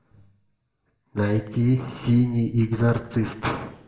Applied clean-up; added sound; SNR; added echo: none; none; none; reverberation time 0.8 s.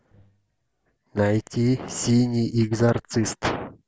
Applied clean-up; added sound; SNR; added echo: none; none; none; none.